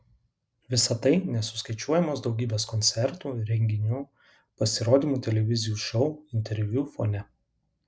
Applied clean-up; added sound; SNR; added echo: none; none; none; none.